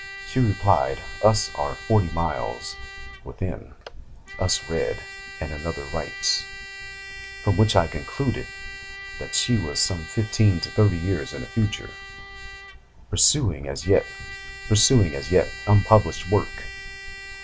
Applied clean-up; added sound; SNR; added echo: none; Trumpet; 15 dB; none.